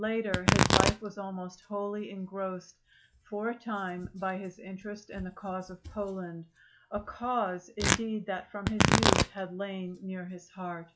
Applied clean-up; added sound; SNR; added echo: classical method log-MMSE.